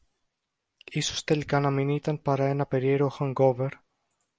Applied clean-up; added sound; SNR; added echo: none; none; none; none.